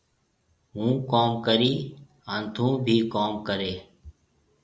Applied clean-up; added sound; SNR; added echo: none; none; none; none.